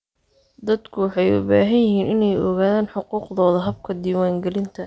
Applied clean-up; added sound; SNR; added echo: none; none; none; none.